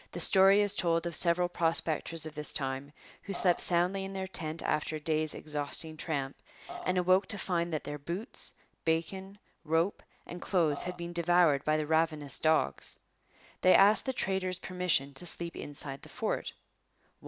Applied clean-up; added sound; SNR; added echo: none; Burping, eructation; 10 dB; none.